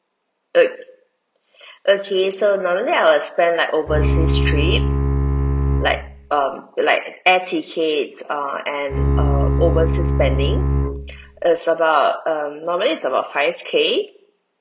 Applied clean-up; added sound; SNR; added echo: none; Bowed string instrument; -2 dB; none.